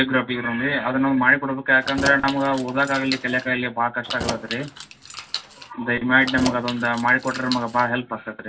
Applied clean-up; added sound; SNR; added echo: none; Keys jangling; 11 dB; reverberation time 0.2 s.